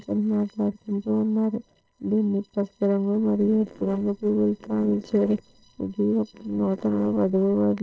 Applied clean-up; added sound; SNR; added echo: neural separator model SepFormer DNS4.